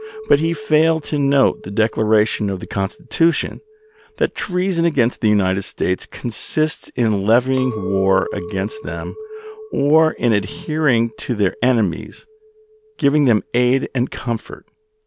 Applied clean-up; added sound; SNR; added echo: none; Chink, clink; 18 dB; none.